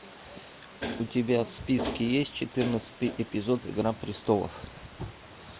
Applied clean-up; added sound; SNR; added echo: none; Water; 20 dB; none.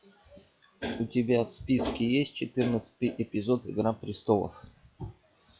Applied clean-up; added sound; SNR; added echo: classical method log-MMSE.